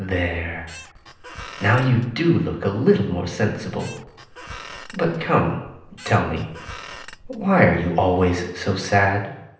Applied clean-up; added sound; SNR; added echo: none; Squeak; 17 dB; reverberation time 0.8 s.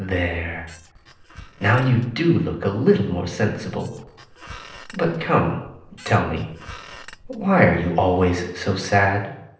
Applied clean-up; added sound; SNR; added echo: neural separator model SepFormer DNS4.